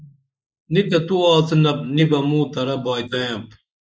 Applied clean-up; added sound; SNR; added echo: neural mask model Resemble Enhance denoiser.